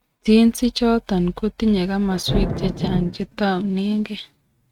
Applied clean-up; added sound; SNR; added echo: neural mask model RNNoise.